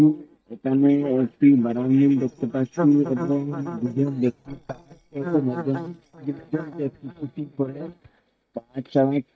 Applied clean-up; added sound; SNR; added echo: neural mask model DeepFilterNet 3.